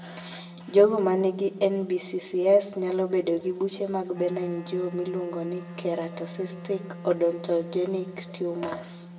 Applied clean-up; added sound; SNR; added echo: none; Wind instrument, woodwind instrument; 15 dB; reverberation time 0.6 s.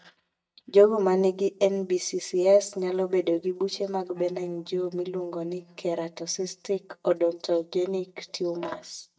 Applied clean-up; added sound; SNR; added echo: neural mask model DeepFilterNet 3.